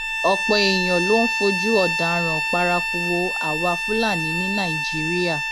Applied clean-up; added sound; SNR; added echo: none; Bowed string instrument; 1 dB; none.